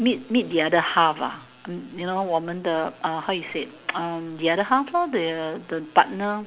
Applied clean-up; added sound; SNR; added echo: none; none; none; none.